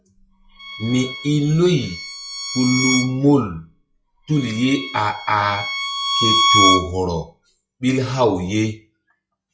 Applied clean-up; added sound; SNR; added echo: classical method log-MMSE.